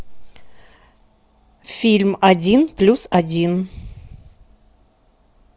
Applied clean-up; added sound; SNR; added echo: none; none; none; none.